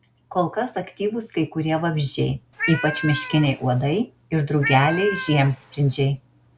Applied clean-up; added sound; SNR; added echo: none; Cat; 8 dB; none.